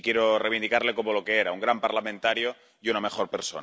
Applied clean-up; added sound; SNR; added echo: none; none; none; none.